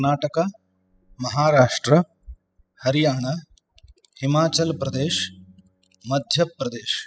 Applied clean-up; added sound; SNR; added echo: classical method spectral subtraction.